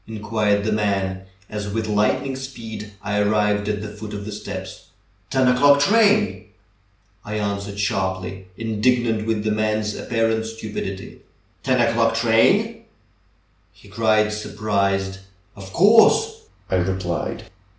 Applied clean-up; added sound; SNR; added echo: none; none; none; none.